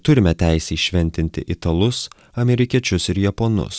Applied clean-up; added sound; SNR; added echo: none; none; none; none.